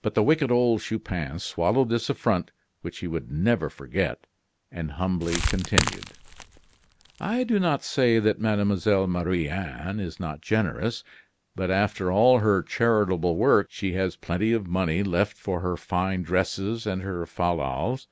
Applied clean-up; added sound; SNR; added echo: none; Crackle; 5 dB; none.